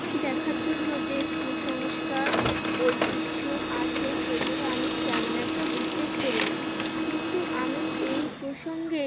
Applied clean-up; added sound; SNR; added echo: none; Printer; -5 dB; none.